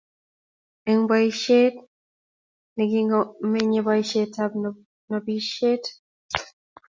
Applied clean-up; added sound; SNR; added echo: none; none; none; none.